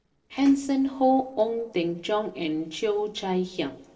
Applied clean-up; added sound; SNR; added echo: neural separator model SepFormer DNS4.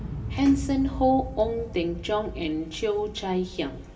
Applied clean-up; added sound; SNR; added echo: none; Explosion; 10 dB; reverberation time 1.4 s.